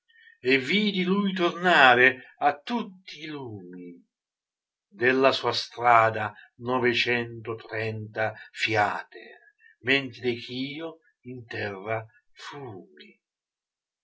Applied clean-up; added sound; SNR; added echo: none; none; none; none.